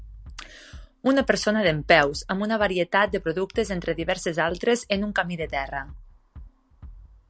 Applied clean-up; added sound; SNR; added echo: none; Bass drum; 18 dB; none.